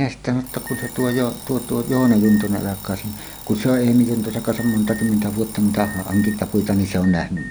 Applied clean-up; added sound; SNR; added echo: none; Alarm + Alarm; 15 dB; none.